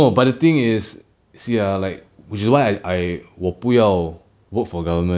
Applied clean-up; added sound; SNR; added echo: none; none; none; none.